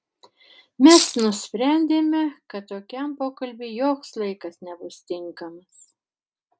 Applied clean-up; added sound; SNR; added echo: none; Rattle (instrument); 0 dB; none.